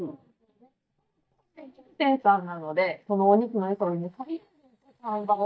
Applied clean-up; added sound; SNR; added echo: neural mask model DeepFilterNet 3.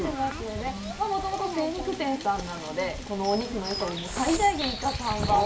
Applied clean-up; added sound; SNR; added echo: none; Bird vocalization, bird call, bird song; 8 dB; reverberation time 0.3 s.